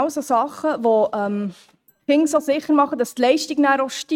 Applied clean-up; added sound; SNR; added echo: neural mask model RNNoise.